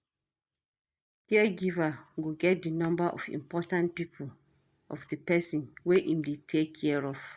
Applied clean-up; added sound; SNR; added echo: neural mask model DeepFilterNet 3.